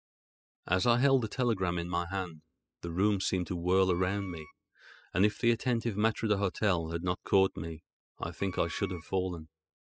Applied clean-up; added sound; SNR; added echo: classical method spectral subtraction.